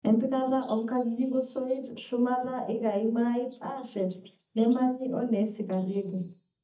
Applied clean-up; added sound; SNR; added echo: neural mask model DeepFilterNet 3.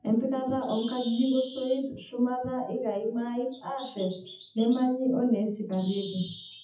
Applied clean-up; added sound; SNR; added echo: classical method WPE with log-MMSE.